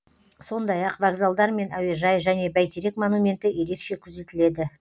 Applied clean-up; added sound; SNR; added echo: none; none; none; none.